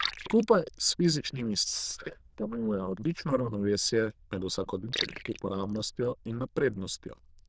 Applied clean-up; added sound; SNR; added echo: neural diffusion model UNIVERSE++.